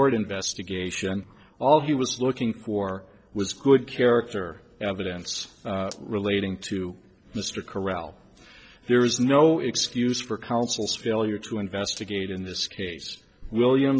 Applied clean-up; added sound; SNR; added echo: neural separator model SepFormer DNS4.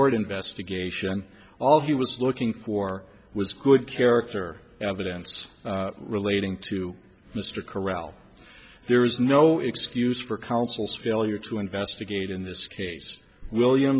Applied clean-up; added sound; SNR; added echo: none; none; none; none.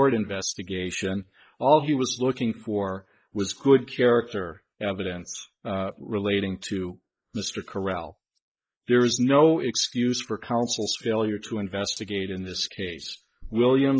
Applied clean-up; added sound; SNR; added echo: neural mask model Resemble Enhance denoiser.